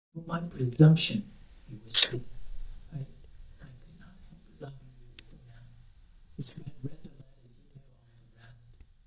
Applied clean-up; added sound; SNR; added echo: neural mask model DeepFilterNet 3.